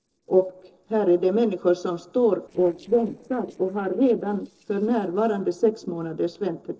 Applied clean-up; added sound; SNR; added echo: neural separator model SepFormer DNS4.